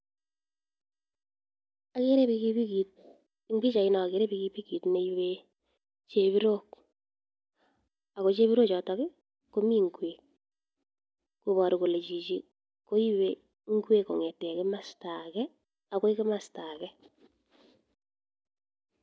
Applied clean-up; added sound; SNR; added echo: none; none; none; none.